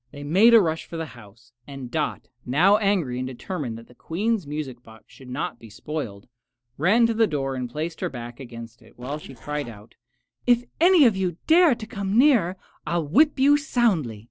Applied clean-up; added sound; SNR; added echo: neural separator model SepFormer DNS4.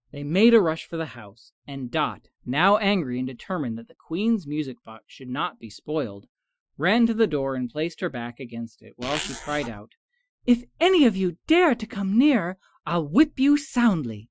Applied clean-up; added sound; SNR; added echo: classical method Wiener filter.